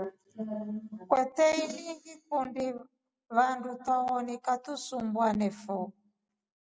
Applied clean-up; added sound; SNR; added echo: none; none; none; none.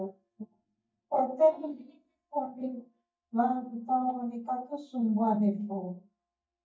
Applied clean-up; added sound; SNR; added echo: neural mask model DeepFilterNet 3.